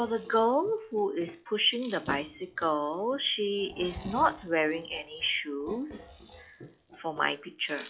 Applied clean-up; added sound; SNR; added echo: classical method log-MMSE.